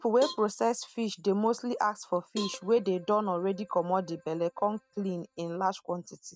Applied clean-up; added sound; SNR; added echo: neural mask model RNNoise.